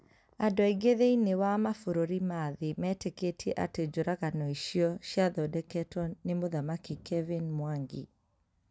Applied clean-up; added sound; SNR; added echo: none; none; none; none.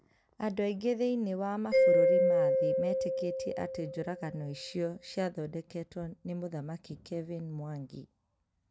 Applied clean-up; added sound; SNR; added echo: none; Mallet percussion; -4 dB; none.